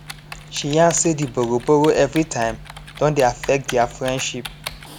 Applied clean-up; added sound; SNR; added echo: none; Typing; 16 dB; none.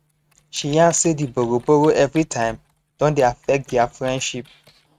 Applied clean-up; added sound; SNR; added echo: neural mask model RNNoise.